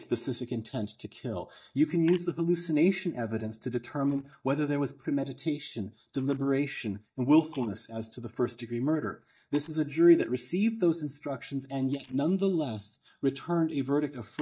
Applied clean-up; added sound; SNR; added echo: neural mask model DeepFilterNet 3.